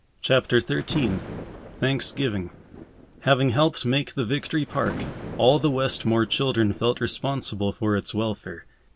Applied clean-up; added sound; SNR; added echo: none; Chime + Thunder; 13 dB; none.